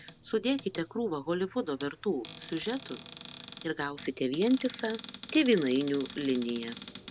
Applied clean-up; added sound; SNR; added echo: none; Cupboard open or close; 16 dB; none.